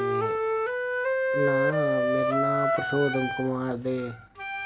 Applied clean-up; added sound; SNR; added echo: none; Wind instrument, woodwind instrument; -3 dB; none.